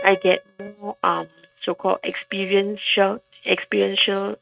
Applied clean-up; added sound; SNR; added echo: neural mask model RNNoise.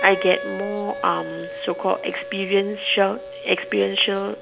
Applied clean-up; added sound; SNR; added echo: none; Wind instrument, woodwind instrument; 11 dB; none.